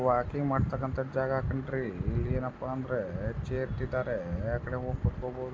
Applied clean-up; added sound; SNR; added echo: none; none; none; none.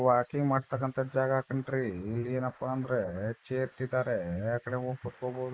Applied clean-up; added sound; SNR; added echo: neural mask model Resemble Enhance denoiser.